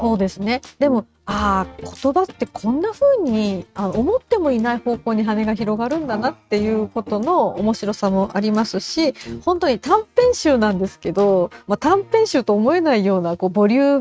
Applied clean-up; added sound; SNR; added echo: neural mask model RNNoise.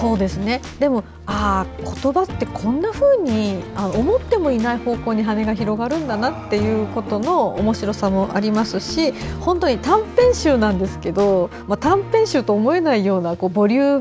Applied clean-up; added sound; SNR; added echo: none; none; none; none.